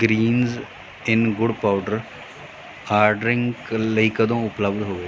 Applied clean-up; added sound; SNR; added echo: none; none; none; none.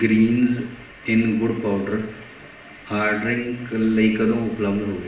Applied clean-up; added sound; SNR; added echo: none; none; none; reverberation time 0.8 s.